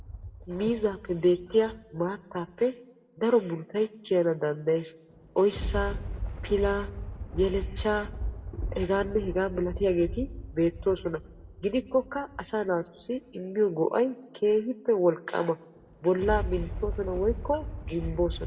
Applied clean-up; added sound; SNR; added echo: none; Thunder; 9 dB; reverberation time 1.0 s.